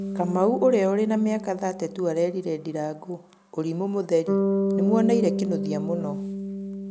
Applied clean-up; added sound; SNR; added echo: none; Bass guitar; 4 dB; none.